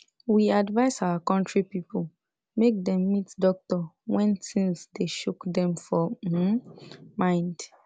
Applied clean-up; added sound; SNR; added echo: none; none; none; none.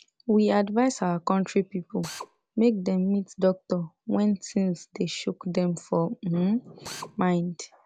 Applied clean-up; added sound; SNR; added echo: none; Drill; 16 dB; none.